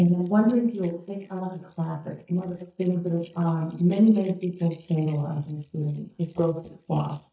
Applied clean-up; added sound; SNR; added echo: neural mask model DeepFilterNet 3.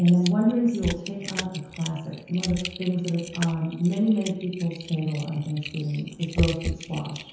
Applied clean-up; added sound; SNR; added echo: none; Typing; 10 dB; reverberation time 0.9 s.